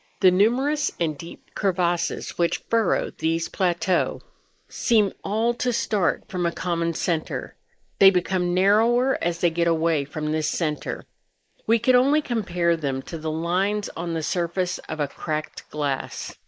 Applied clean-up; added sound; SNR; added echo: neural mask model Resemble Enhance denoiser.